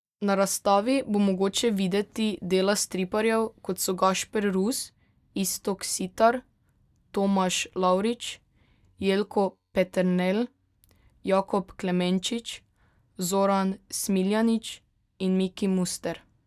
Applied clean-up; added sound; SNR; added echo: neural mask model DeepFilterNet 3.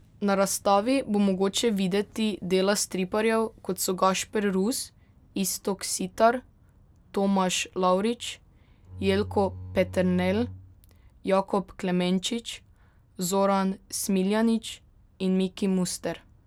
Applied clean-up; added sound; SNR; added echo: none; Bowed string instrument; 12 dB; none.